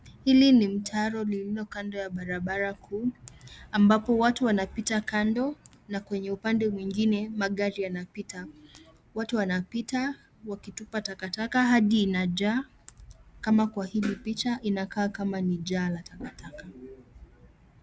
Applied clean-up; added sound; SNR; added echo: none; none; none; none.